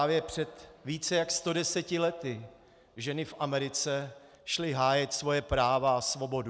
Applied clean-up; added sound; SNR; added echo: none; none; none; none.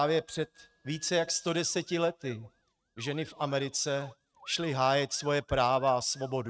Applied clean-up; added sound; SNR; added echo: neural mask model RNNoise.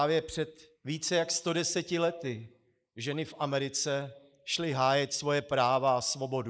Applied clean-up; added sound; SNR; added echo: neural mask model Resemble Enhance denoiser.